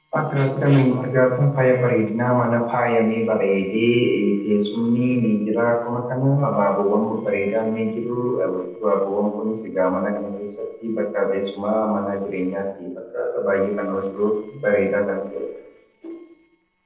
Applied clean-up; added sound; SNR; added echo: neural separator model SepFormer DNS4.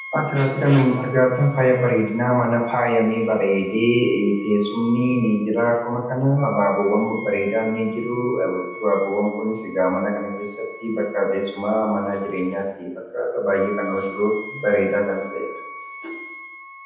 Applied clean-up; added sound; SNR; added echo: none; Wind instrument, woodwind instrument; 16 dB; reverberation time 0.9 s.